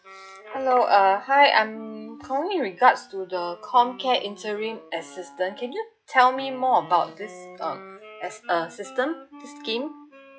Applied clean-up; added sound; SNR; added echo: classical method log-MMSE.